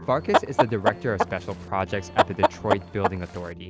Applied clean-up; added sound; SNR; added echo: none; Chicken, rooster; -3 dB; none.